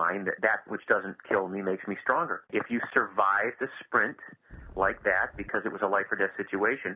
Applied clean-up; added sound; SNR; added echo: none; Wind; 18 dB; none.